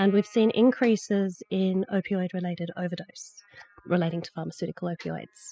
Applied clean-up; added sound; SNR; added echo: classical method spectral subtraction.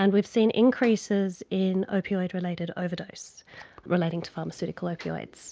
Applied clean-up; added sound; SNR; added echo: none; none; none; none.